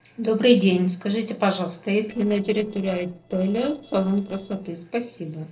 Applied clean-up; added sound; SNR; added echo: neural separator model SepFormer DNS4.